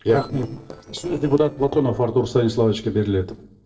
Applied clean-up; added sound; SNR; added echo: neural separator model SepFormer DNS4.